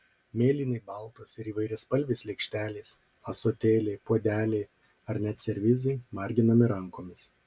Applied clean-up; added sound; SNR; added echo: none; none; none; none.